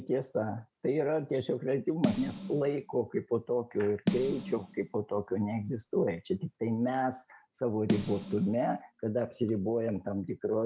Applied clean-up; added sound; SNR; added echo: none; Snare drum; 8 dB; none.